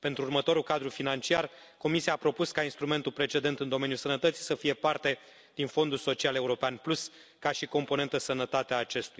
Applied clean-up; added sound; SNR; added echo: none; none; none; none.